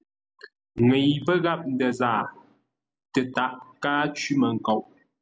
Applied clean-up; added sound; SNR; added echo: none; none; none; none.